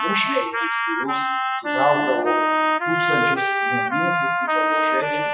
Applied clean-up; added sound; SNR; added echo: classical method Wiener filter.